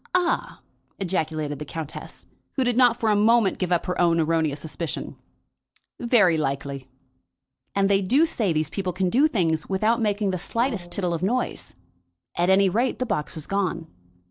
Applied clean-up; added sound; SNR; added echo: neural separator model SepFormer DNS4.